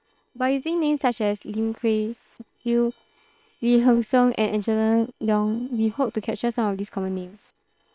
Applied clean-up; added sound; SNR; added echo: neural separator model SepFormer WHAM!.